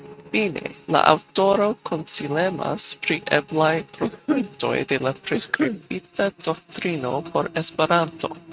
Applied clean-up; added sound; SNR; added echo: neural mask model RNNoise.